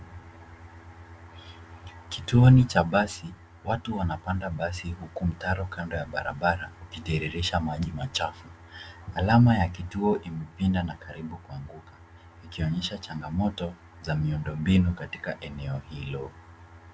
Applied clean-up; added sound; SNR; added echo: none; none; none; none.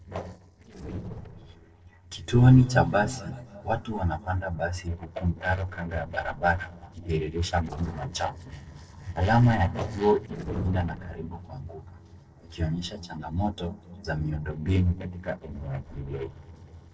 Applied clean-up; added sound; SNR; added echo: neural separator model SepFormer DNS4.